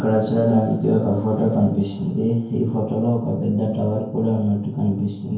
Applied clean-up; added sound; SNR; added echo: none; none; none; reverberation time 0.9 s.